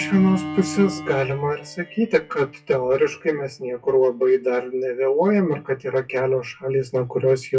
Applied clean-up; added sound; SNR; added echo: classical method WPE with log-MMSE.